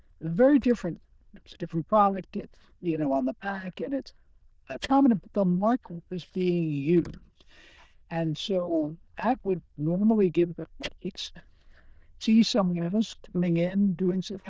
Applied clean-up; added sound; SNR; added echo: neural diffusion model UNIVERSE++.